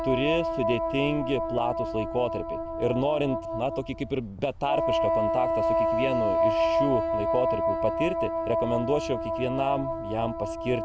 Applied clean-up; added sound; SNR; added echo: none; Wind instrument, woodwind instrument; -1 dB; none.